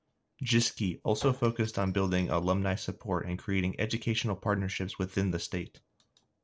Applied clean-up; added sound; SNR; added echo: neural separator model SepFormer DNS4.